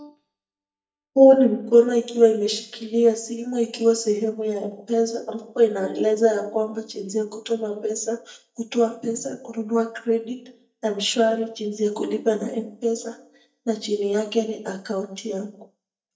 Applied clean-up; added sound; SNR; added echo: neural mask model DeepFilterNet 3.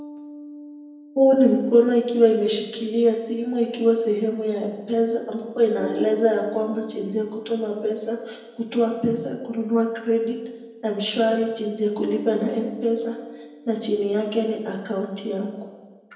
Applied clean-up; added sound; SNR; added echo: none; Bass guitar; 19 dB; reverberation time 1.0 s.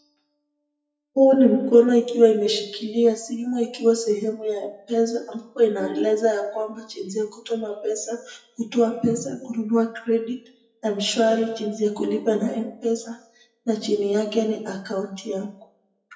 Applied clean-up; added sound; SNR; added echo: classical method WPE with log-MMSE.